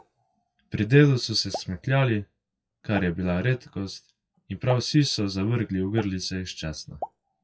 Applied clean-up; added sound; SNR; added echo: classical method WPE with log-MMSE.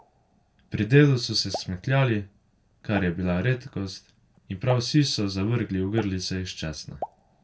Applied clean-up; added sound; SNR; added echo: none; Explosion; 18 dB; reverberation time 0.2 s.